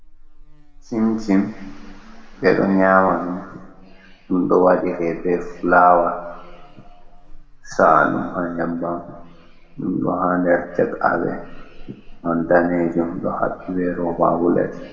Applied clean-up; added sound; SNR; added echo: none; Buzz; 18 dB; reverberation time 1.4 s.